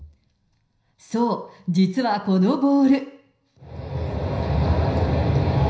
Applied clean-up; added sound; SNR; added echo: none; none; none; reverberation time 0.5 s.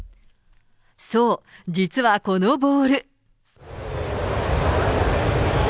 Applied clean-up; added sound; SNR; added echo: none; none; none; none.